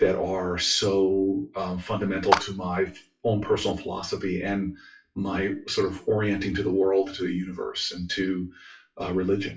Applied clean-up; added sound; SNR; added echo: classical method WPE with log-MMSE.